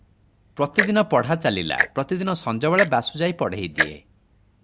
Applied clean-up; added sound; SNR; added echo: none; Tick-tock; 6 dB; none.